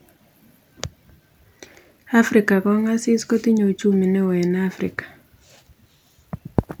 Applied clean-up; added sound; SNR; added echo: none; none; none; none.